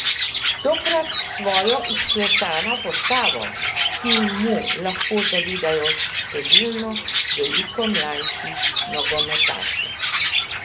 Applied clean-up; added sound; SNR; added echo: none; Chirp, tweet; -3 dB; none.